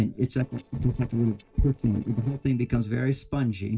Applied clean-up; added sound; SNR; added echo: neural separator model SepFormer DNS4.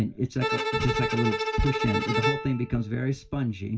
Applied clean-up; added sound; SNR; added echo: none; Bowed string instrument; 2 dB; reverberation time 0.2 s.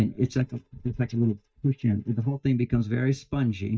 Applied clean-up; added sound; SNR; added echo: neural mask model DeepFilterNet 3.